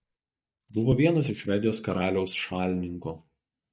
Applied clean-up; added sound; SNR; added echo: neural mask model DeepFilterNet 3.